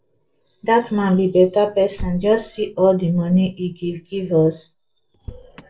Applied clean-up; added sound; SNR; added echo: neural separator model SepFormer DNS4.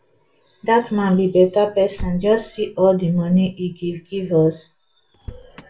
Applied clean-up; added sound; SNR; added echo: none; Motor vehicle (road); 19 dB; reverberation time 0.2 s.